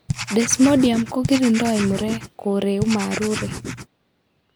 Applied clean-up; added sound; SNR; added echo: none; Writing; 8 dB; none.